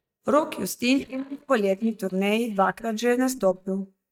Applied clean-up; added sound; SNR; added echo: neural mask model DeepFilterNet 3.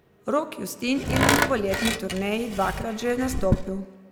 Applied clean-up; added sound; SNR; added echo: none; Tools; 0 dB; none.